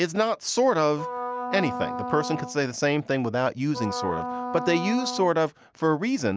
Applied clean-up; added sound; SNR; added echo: none; Wind instrument, woodwind instrument; 8 dB; none.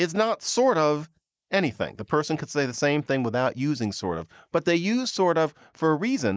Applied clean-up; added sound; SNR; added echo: neural mask model Resemble Enhance denoiser.